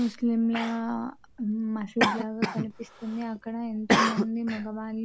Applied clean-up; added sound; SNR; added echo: none; Cough; 1 dB; none.